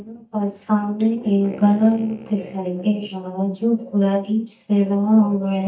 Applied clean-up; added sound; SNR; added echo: neural mask model DeepFilterNet 3.